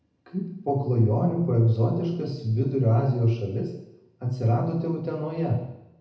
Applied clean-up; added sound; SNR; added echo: none; none; none; reverberation time 0.8 s.